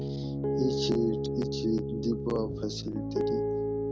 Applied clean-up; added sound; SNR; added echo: none; Piano; -2 dB; none.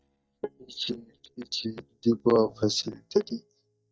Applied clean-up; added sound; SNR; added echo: neural mask model DeepFilterNet 3.